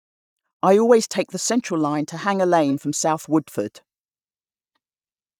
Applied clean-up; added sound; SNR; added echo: neural mask model DeepFilterNet 3.